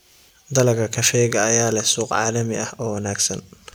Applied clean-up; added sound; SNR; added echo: none; none; none; none.